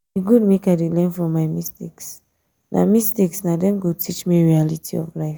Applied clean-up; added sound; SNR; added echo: none; none; none; none.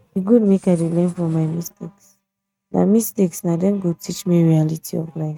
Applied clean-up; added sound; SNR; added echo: neural mask model RNNoise.